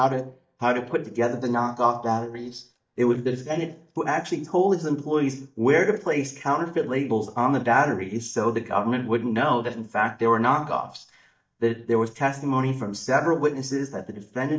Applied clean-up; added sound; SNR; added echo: neural mask model DeepFilterNet 3.